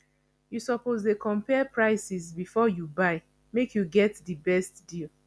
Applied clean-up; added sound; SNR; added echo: none; none; none; none.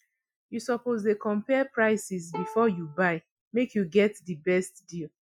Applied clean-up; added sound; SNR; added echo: classical method Wiener filter.